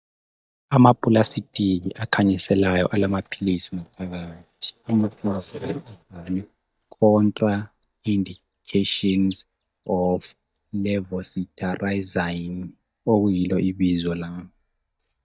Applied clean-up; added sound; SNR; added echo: neural mask model DeepFilterNet 3.